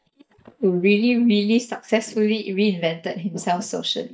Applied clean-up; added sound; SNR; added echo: neural mask model DeepFilterNet 3.